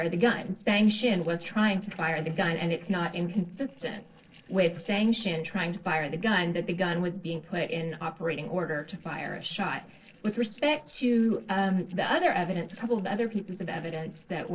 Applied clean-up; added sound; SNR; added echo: neural separator model SepFormer DNS4.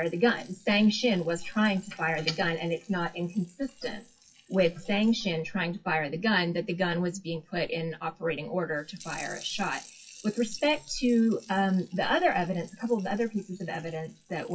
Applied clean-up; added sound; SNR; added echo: classical method WPE with log-MMSE.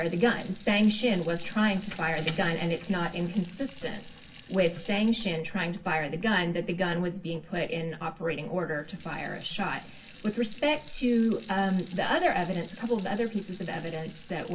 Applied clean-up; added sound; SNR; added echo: none; Sink (filling or washing) / Water tap, faucet; 17 dB; reverberation time 0.2 s.